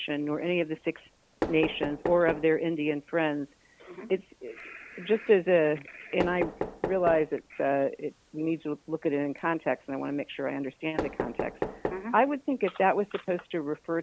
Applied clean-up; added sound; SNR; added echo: none; Knock; 10 dB; none.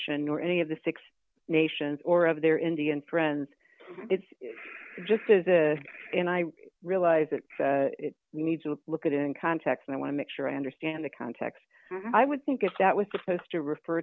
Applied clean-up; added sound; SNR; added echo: none; none; none; none.